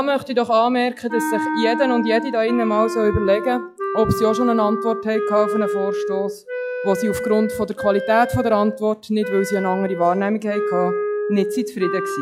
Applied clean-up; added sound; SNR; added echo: classical method log-MMSE.